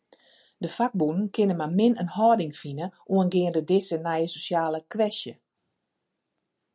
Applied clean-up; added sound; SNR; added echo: none; none; none; none.